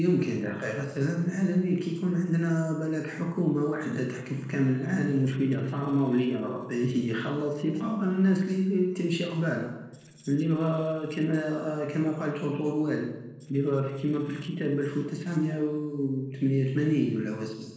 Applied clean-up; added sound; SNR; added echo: neural separator model SepFormer DNS4.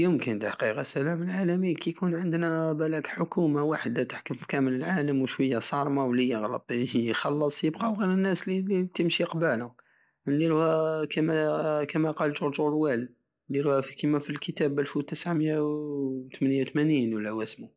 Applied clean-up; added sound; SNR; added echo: none; none; none; none.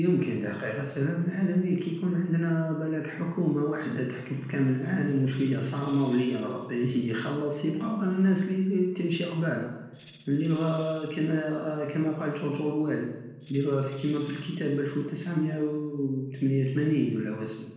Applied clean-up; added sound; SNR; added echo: none; Tambourine; 11 dB; reverberation time 1.0 s.